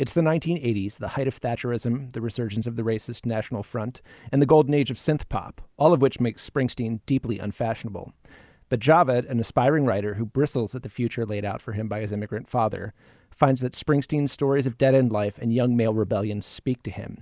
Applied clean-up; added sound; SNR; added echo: none; none; none; none.